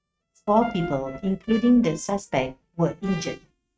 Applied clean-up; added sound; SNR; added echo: neural mask model RNNoise.